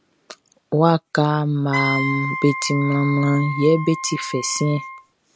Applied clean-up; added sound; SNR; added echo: none; Wind instrument, woodwind instrument; 8 dB; none.